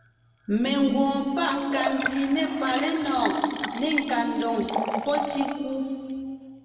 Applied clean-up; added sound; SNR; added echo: none; Liquid; 7 dB; reverberation time 2.2 s.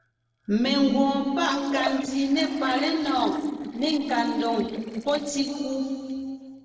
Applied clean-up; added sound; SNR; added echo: neural separator model SepFormer DNS4.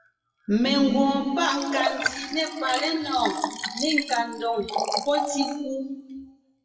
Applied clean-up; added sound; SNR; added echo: classical method WPE with log-MMSE.